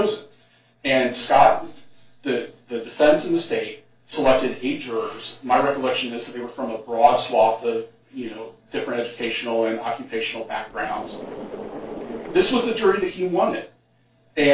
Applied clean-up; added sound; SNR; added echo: neural separator model SepFormer DNS4.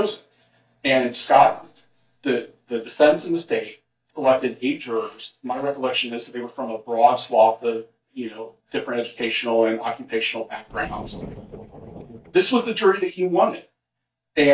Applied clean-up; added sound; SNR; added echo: neural mask model DeepFilterNet 3.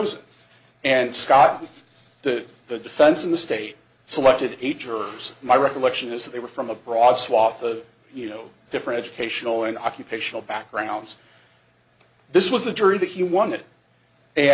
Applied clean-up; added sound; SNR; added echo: none; none; none; none.